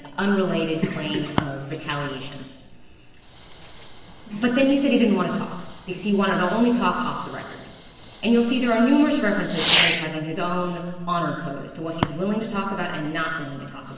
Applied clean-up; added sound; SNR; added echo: none; Fireworks; 7 dB; reverberation time 1.2 s.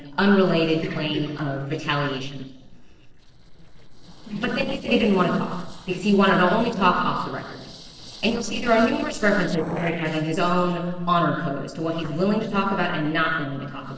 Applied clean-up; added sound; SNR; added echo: neural separator model SepFormer DNS4.